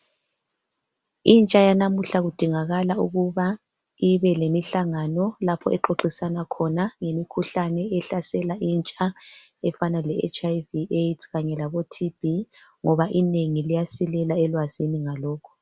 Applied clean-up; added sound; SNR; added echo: none; none; none; none.